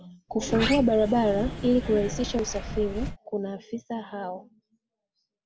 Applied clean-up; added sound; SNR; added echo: none; Sliding door; 6 dB; none.